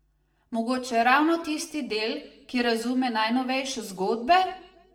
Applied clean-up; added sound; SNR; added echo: none; none; none; reverberation time 0.7 s.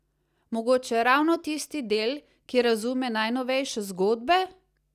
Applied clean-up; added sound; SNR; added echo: none; none; none; none.